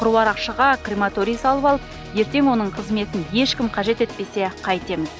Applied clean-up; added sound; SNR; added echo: none; none; none; none.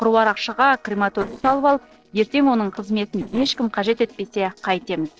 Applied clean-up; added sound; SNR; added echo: neural separator model SepFormer DNS4.